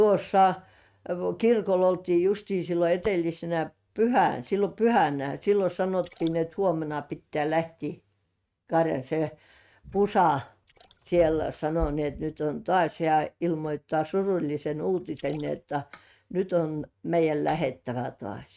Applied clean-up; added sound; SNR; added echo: neural mask model RNNoise.